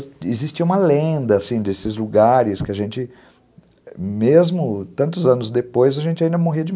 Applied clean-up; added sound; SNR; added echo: none; none; none; none.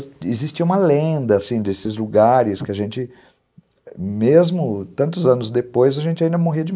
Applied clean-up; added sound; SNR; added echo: neural mask model Resemble Enhance denoiser.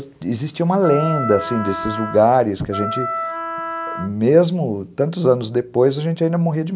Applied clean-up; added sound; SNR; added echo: none; Wind instrument, woodwind instrument; 7 dB; none.